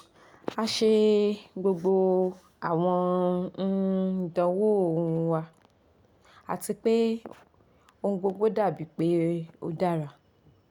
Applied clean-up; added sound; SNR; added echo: none; none; none; none.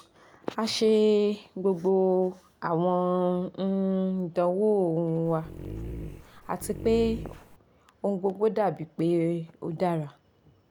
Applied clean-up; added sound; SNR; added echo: none; Dog; 11 dB; none.